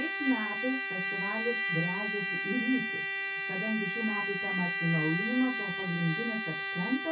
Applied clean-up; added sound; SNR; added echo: none; Trumpet; 0 dB; reverberation time 0.3 s.